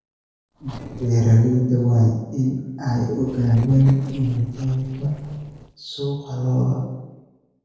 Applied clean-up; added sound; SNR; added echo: neural separator model SepFormer DNS4.